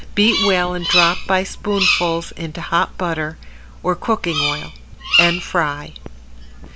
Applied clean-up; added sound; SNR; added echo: none; Bird vocalization, bird call, bird song; 3 dB; none.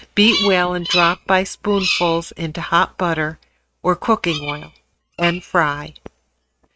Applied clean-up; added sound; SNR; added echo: neural mask model RNNoise.